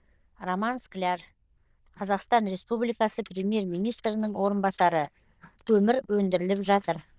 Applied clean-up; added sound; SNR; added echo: neural diffusion model UNIVERSE++.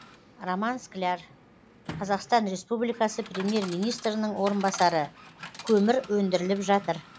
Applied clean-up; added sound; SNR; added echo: none; Coin (dropping) / Chatter; 17 dB; none.